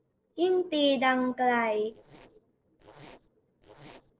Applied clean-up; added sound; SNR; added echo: neural separator model SepFormer DNS4.